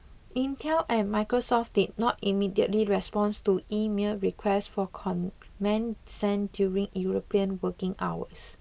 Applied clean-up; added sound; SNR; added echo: none; none; none; none.